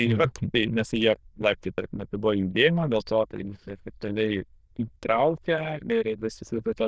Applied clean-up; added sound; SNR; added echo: neural diffusion model UNIVERSE++.